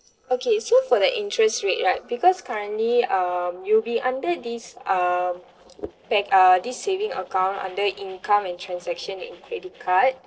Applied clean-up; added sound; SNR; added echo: neural separator model SepFormer DNS4.